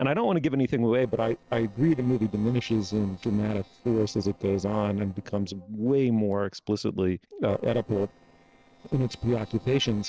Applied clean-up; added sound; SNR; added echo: neural separator model SepFormer DNS4.